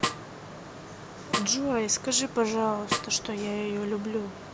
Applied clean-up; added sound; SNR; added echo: none; Snare drum; 7 dB; none.